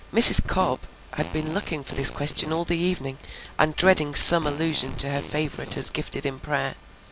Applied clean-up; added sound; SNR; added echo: none; Fart; 18 dB; none.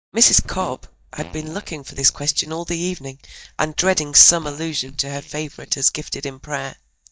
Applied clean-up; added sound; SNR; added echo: neural mask model DeepFilterNet 3.